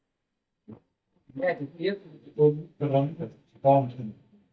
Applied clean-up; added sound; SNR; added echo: neural mask model DeepFilterNet 3.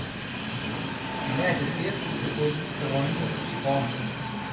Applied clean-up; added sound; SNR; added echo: none; Train; 0 dB; reverberation time 2.4 s.